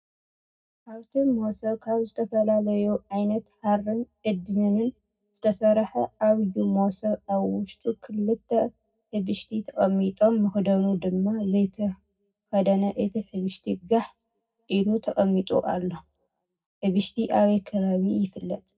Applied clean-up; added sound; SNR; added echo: none; none; none; reverberation time 0.3 s.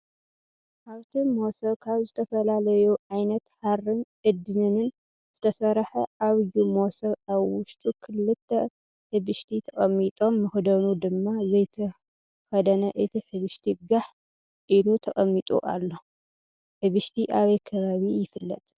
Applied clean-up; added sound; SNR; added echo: none; none; none; none.